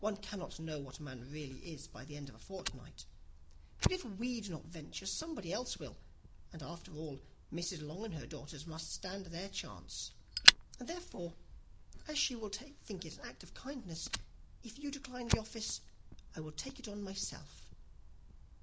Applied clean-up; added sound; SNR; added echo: none; Fire; -2 dB; none.